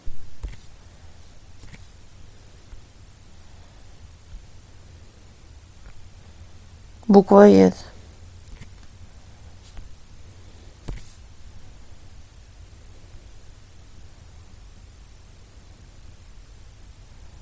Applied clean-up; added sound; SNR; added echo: none; none; none; none.